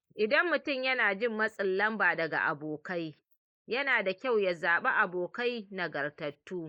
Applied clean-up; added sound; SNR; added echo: neural mask model Resemble Enhance denoiser.